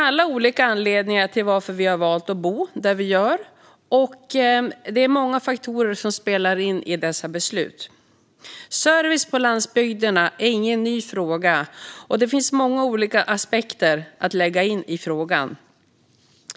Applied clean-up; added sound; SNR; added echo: none; none; none; none.